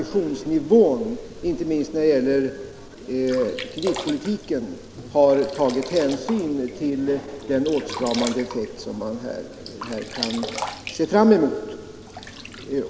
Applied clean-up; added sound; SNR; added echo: none; Sink (filling or washing); 14 dB; none.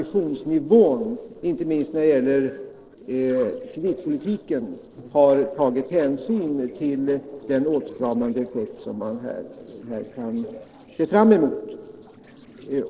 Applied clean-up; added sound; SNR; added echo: neural separator model SepFormer DNS4.